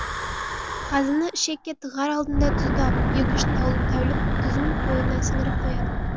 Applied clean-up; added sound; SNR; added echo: none; Wind / Breathing; -4 dB; none.